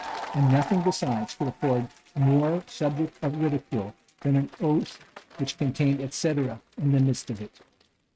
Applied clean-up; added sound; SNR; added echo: neural mask model RNNoise.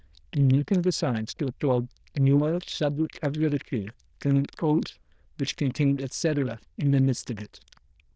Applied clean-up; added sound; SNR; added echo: neural diffusion model UNIVERSE++.